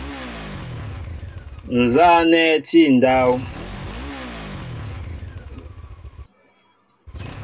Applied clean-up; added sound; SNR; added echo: none; Motorcycle / Accelerating, revving, vroom; 13 dB; reverberation time 0.2 s.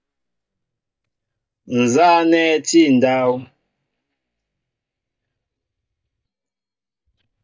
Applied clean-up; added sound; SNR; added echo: neural mask model DeepFilterNet 3.